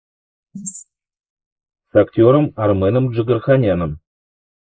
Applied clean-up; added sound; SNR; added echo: neural mask model Resemble Enhance denoiser.